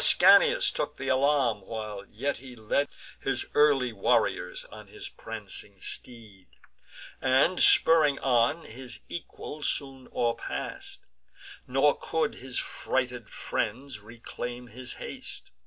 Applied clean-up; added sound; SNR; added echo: none; none; none; none.